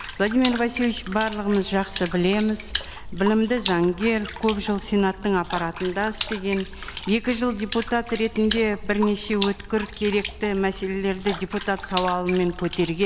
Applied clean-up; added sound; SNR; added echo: none; Water / Splash, splatter; 11 dB; none.